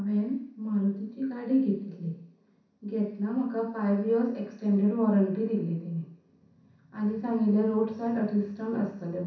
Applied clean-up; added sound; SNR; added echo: none; none; none; reverberation time 0.6 s.